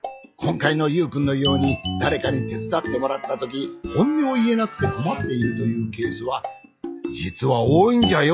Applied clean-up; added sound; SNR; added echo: classical method log-MMSE.